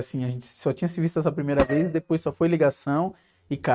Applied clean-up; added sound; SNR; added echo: neural mask model RNNoise.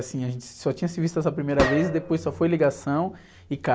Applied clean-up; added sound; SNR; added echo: none; Gunshot, gunfire; 5 dB; none.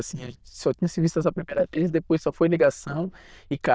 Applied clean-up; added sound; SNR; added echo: neural diffusion model UNIVERSE++.